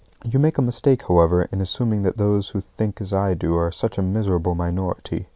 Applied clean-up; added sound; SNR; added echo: none; none; none; none.